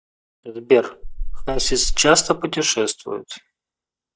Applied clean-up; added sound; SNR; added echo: neural mask model DeepFilterNet 3.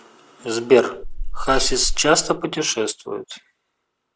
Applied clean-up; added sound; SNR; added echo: none; Meow; 2 dB; none.